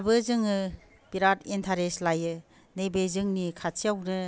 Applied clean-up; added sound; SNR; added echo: none; none; none; none.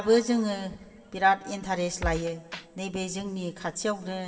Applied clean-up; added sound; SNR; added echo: none; Drum kit; 9 dB; reverberation time 1.3 s.